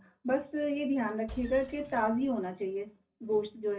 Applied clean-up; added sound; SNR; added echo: none; Engine; 16 dB; reverberation time 0.4 s.